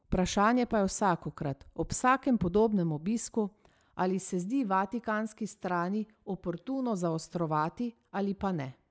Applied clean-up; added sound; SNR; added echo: none; none; none; none.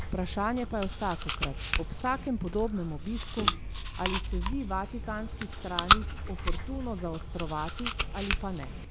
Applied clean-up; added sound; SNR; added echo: none; Chewing, mastication; -3 dB; none.